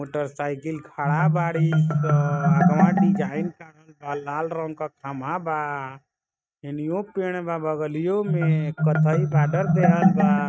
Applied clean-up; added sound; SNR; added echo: neural mask model RNNoise.